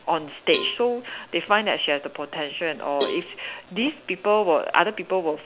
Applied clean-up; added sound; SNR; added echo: none; Cowbell; 12 dB; none.